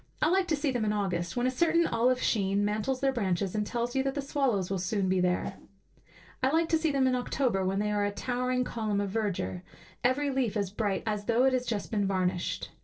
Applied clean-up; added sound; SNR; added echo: neural separator model SepFormer DNS4.